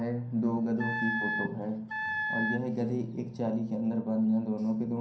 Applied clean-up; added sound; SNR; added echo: none; Wind instrument, woodwind instrument; 3 dB; reverberation time 0.6 s.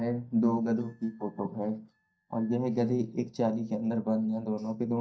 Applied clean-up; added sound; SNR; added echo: neural mask model DeepFilterNet 3.